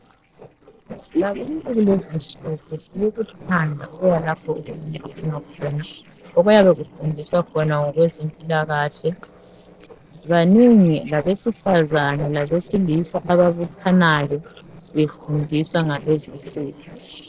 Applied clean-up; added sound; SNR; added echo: neural separator model SepFormer DNS4.